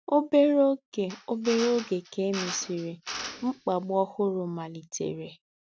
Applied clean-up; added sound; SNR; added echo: none; Drill; 13 dB; none.